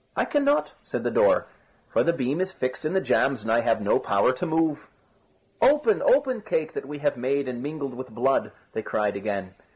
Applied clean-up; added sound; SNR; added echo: none; none; none; none.